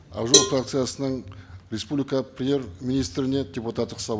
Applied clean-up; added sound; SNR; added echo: none; Cowbell; -1 dB; none.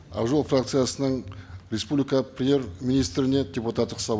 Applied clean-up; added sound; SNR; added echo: none; none; none; none.